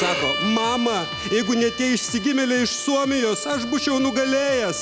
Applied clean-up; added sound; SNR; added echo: none; Bowed string instrument; 8 dB; none.